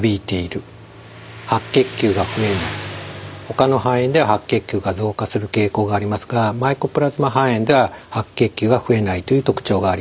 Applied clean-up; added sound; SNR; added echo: none; Motorcycle; 17 dB; none.